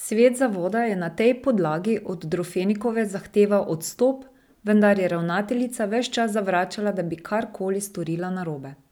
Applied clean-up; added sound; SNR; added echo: none; none; none; none.